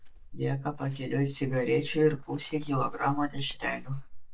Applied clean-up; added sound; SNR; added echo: neural mask model DeepFilterNet 3.